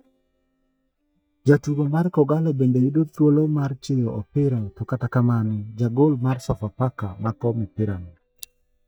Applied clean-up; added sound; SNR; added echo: neural mask model DeepFilterNet 3.